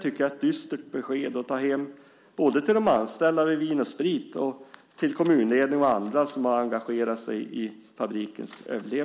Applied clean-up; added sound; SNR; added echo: none; none; none; none.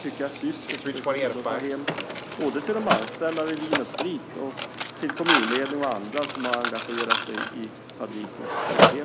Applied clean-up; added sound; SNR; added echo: none; Mechanisms; -3 dB; none.